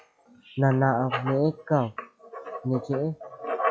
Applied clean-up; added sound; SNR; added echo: classical method log-MMSE.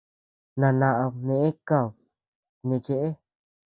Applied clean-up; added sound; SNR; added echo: none; none; none; none.